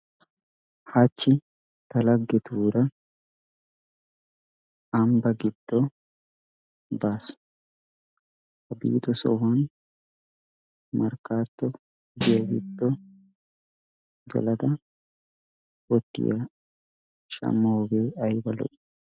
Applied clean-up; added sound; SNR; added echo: classical method Wiener filter.